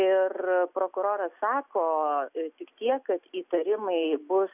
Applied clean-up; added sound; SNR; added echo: none; none; none; none.